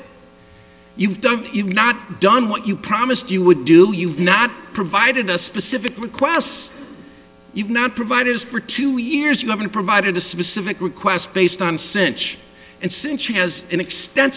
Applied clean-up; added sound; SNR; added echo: none; none; none; none.